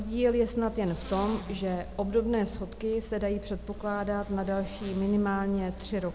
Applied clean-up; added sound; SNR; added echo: none; Zipper (clothing); 11 dB; none.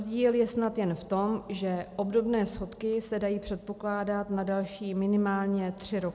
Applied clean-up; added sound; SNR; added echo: none; none; none; none.